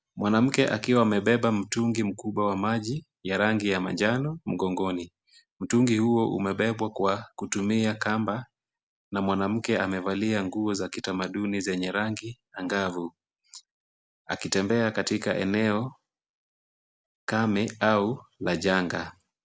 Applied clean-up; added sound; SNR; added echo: none; none; none; none.